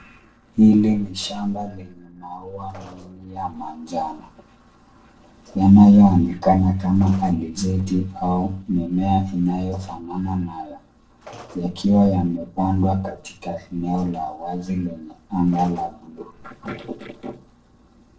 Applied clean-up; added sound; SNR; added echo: neural separator model SepFormer DNS4.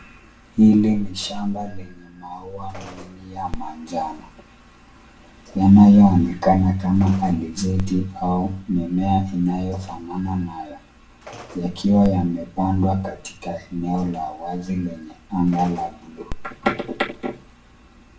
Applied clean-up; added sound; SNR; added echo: none; Telephone; 18 dB; reverberation time 0.3 s.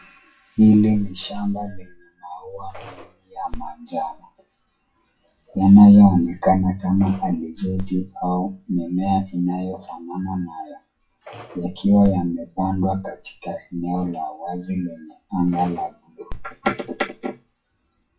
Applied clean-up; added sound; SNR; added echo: classical method WPE with log-MMSE.